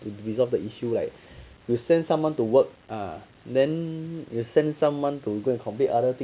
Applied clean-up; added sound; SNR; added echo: none; none; none; none.